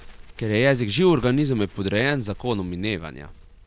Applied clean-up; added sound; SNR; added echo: none; Crackle; 19 dB; none.